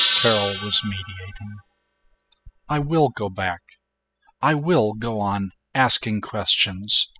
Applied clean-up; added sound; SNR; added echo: classical method spectral subtraction.